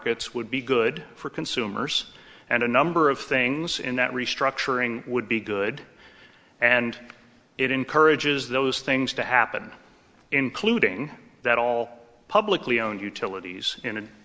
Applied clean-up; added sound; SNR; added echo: none; none; none; none.